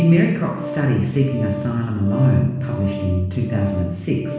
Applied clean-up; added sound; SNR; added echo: none; Organ; 12 dB; reverberation time 1.1 s.